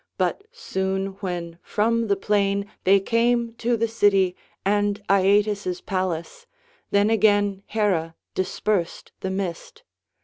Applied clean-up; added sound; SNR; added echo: none; none; none; none.